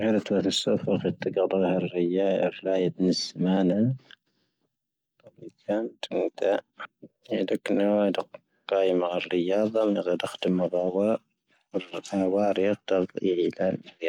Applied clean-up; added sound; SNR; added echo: none; none; none; none.